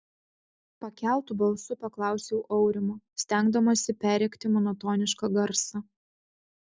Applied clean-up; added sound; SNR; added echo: none; none; none; none.